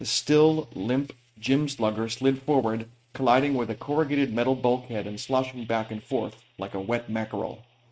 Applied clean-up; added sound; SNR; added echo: neural mask model RNNoise.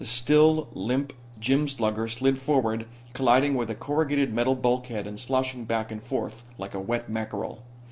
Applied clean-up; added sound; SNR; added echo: none; none; none; none.